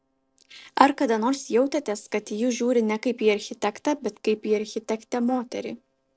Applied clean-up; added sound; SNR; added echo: neural separator model SepFormer DNS4.